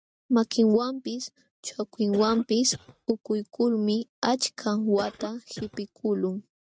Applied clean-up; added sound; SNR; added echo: neural mask model RNNoise.